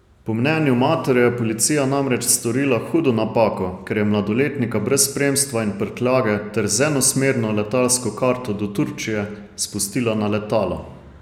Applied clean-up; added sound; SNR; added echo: none; none; none; none.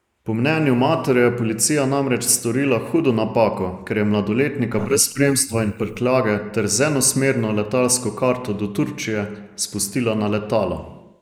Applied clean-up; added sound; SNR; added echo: neural mask model Resemble Enhance denoiser.